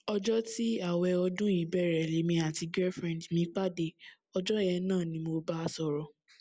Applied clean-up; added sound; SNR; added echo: none; none; none; none.